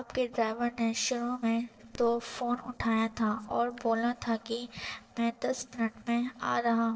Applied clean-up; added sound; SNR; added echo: neural separator model SepFormer DNS4.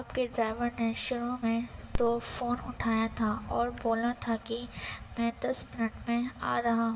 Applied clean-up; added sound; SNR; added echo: none; Dog; 7 dB; reverberation time 0.8 s.